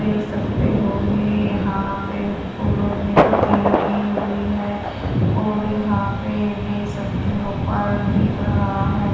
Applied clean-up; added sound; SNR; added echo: none; Thunder; 3 dB; reverberation time 1.1 s.